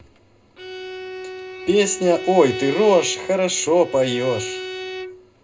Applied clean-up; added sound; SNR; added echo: none; Bowed string instrument; 11 dB; reverberation time 0.2 s.